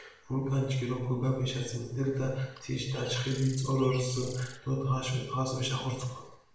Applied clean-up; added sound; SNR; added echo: none; Bird; 17 dB; reverberation time 0.7 s.